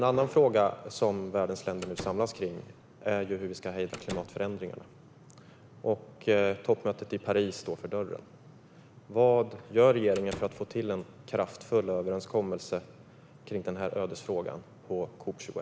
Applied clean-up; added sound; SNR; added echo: none; Slam; 16 dB; none.